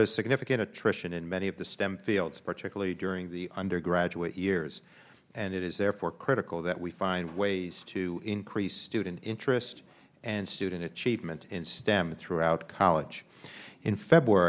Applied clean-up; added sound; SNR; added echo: none; none; none; none.